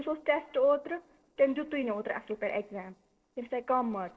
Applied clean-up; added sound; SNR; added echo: neural separator model SepFormer DNS4.